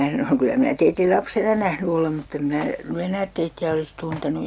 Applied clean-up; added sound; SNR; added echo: none; none; none; none.